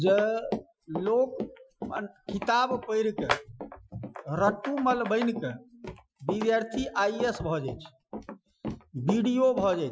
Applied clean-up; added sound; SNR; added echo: classical method Wiener filter.